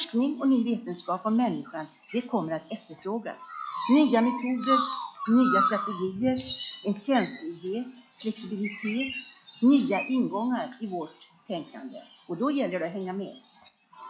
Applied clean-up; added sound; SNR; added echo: classical method log-MMSE.